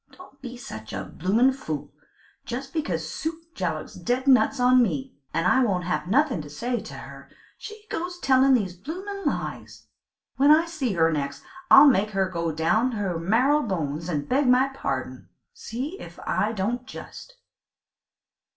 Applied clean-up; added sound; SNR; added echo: none; none; none; reverberation time 0.2 s.